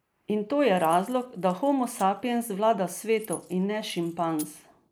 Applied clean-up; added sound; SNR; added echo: neural mask model Resemble Enhance denoiser.